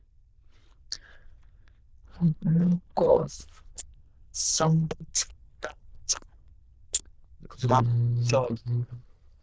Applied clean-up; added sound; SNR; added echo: neural diffusion model UNIVERSE++.